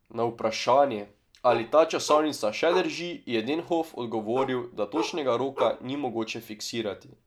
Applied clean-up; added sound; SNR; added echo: none; Bark; 10 dB; none.